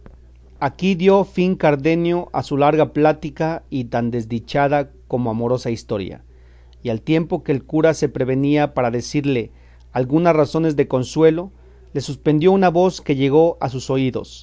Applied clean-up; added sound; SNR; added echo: none; none; none; none.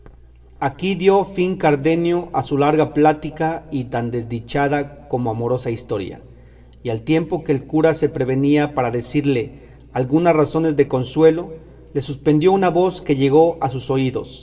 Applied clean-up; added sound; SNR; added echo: none; none; none; reverberation time 2.6 s.